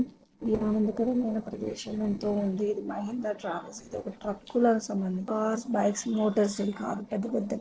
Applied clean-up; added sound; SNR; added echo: neural separator model SepFormer DNS4.